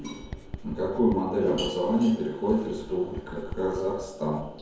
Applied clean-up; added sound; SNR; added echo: none; Writing; 14 dB; reverberation time 0.9 s.